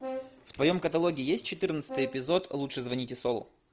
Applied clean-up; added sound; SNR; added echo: none; Brass instrument; 13 dB; none.